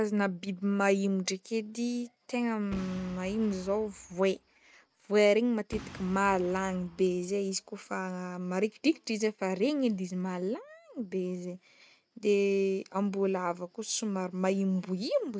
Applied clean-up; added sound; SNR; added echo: none; Boom; 18 dB; none.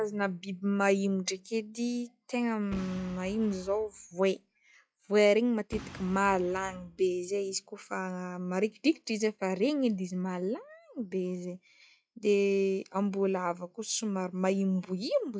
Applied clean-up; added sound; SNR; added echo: classical method log-MMSE.